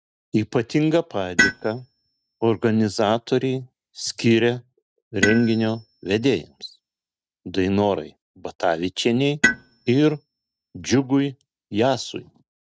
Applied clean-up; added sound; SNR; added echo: neural mask model RNNoise.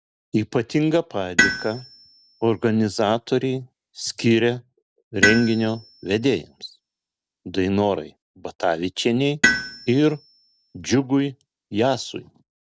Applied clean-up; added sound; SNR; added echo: none; Tools; 5 dB; none.